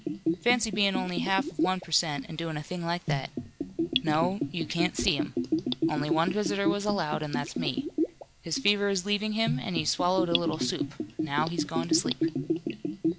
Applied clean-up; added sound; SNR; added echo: none; Bathtub (filling or washing) / Gurgling; 1 dB; none.